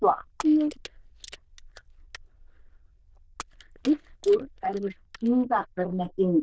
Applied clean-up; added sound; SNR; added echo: neural diffusion model UNIVERSE++.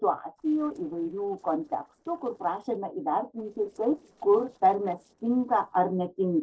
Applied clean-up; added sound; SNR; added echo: neural separator model SepFormer DNS4.